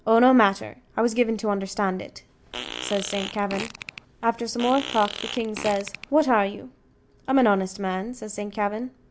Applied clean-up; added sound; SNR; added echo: none; Fart; 11 dB; none.